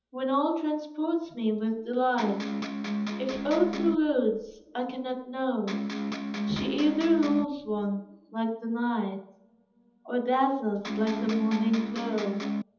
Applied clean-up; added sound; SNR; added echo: none; Electric guitar; 3 dB; reverberation time 1.2 s.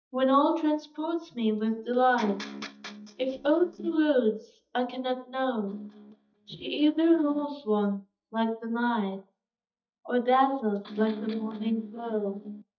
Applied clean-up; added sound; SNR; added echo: neural mask model DeepFilterNet 3.